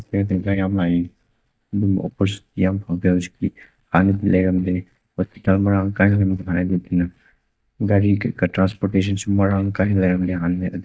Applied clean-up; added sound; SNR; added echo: neural mask model DeepFilterNet 3.